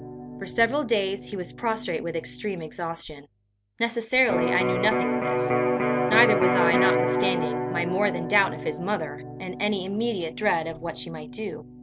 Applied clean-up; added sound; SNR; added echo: none; Electric guitar; 1 dB; none.